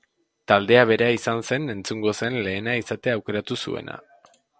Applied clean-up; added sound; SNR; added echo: none; none; none; none.